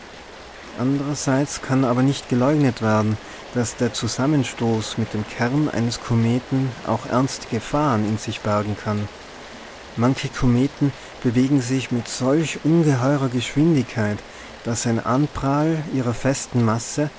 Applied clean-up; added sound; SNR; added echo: none; Rain; 17 dB; none.